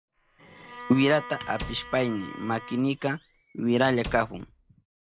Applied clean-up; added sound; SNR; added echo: none; Squeak / Slam + Bowed string instrument; 14 dB; none.